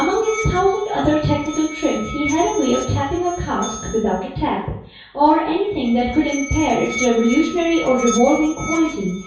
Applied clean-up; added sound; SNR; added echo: none; Musical instrument; 12 dB; reverberation time 0.6 s.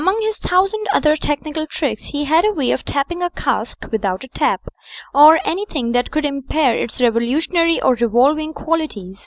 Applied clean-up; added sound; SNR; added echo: none; none; none; none.